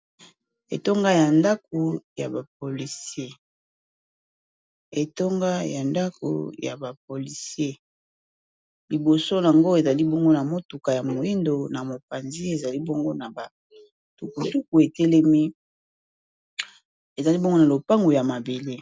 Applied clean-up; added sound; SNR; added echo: none; none; none; none.